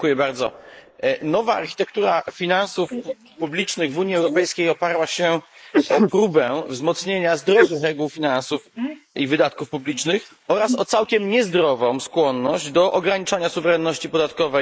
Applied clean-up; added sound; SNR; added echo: neural mask model Resemble Enhance denoiser.